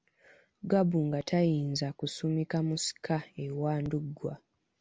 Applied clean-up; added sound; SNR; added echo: none; none; none; none.